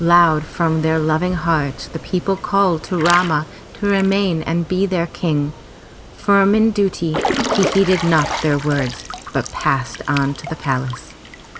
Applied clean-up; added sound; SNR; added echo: none; Drip / Trickle, dribble / Water / Splash, splatter; 10 dB; none.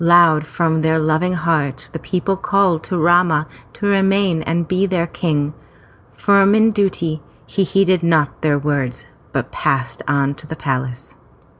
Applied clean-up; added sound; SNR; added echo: none; none; none; none.